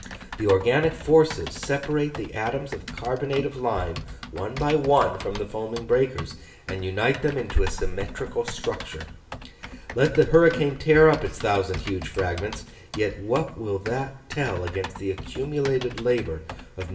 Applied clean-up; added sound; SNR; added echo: none; Typing; 13 dB; reverberation time 0.6 s.